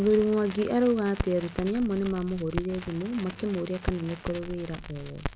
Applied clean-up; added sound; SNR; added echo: none; Crackle; 10 dB; none.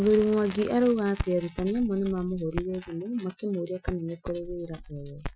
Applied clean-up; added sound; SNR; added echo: classical method Wiener filter.